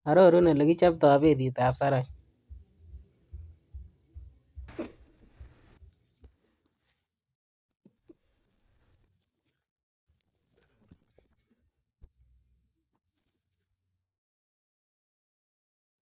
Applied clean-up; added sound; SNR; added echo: neural mask model DeepFilterNet 3.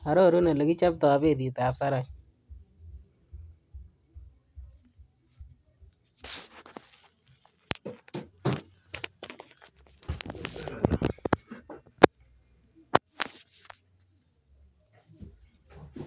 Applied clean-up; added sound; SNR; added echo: none; none; none; none.